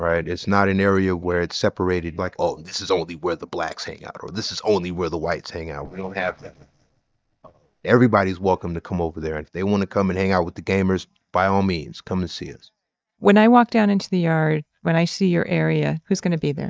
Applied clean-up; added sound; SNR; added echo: neural mask model DeepFilterNet 3.